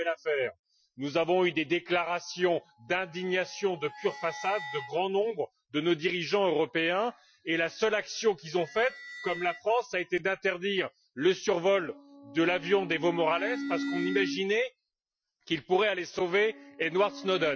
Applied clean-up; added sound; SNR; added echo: classical method Wiener filter.